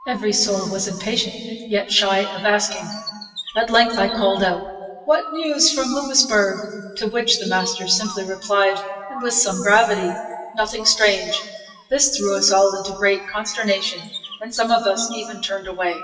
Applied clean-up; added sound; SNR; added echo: classical method WPE with log-MMSE.